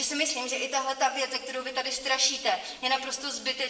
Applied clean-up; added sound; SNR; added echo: none; none; none; reverberation time 0.7 s.